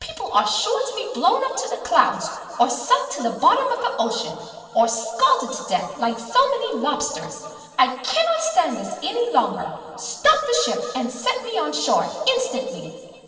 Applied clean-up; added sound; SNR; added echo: none; none; none; reverberation time 2.3 s.